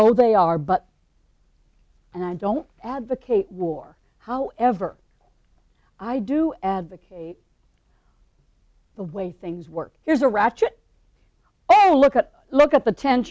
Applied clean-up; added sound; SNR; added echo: none; none; none; none.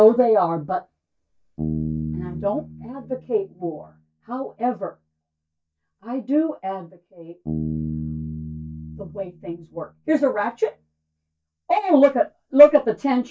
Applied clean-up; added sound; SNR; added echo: neural mask model DeepFilterNet 3.